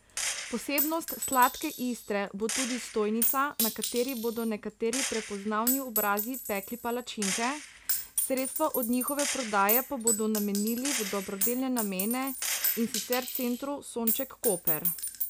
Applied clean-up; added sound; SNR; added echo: none; Gunshot, gunfire; 2 dB; none.